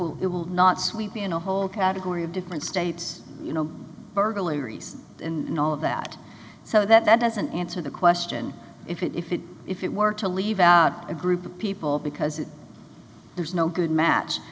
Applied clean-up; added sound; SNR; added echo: none; none; none; none.